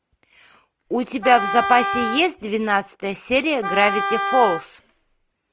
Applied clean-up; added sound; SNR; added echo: none; Wind instrument, woodwind instrument; 5 dB; none.